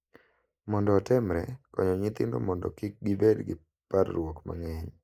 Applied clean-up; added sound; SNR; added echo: neural mask model Resemble Enhance denoiser.